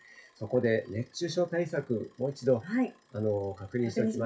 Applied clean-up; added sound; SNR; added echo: classical method WPE with log-MMSE.